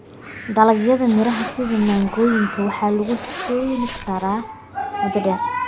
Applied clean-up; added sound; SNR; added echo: none; Zipper (clothing); 12 dB; none.